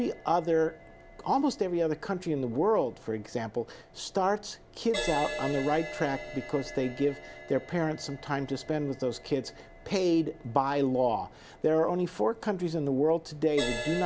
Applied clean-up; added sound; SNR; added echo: none; Crash cymbal; 13 dB; none.